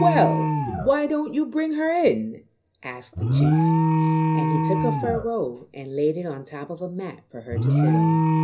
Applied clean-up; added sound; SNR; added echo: none; Alarm; -2 dB; reverberation time 0.4 s.